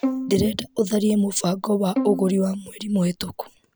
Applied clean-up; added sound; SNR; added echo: none; Bowed string instrument; 8 dB; none.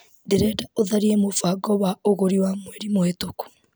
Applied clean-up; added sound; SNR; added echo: none; none; none; none.